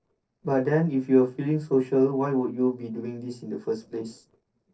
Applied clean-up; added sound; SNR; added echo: neural separator model SepFormer DNS4.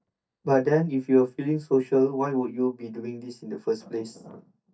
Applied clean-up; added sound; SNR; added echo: neural mask model DeepFilterNet 3.